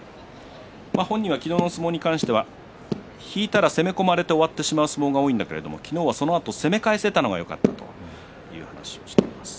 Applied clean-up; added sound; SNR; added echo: none; none; none; none.